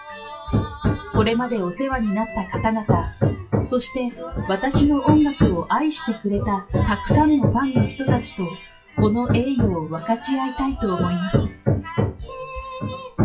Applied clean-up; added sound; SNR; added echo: classical method WPE with log-MMSE.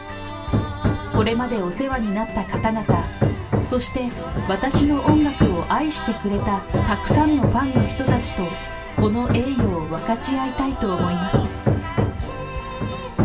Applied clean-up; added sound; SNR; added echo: none; Hammer; 1 dB; reverberation time 0.2 s.